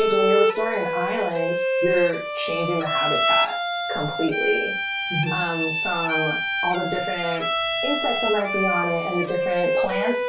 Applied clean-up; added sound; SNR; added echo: none; Bowed string instrument; -2 dB; reverberation time 0.3 s.